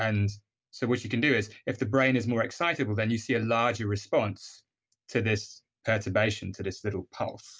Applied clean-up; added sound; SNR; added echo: none; none; none; none.